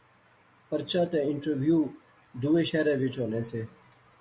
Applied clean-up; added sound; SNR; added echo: none; none; none; none.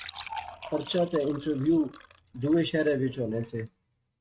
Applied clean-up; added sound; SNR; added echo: neural mask model RNNoise.